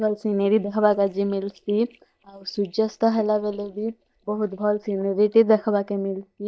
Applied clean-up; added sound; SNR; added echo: neural mask model DeepFilterNet 3.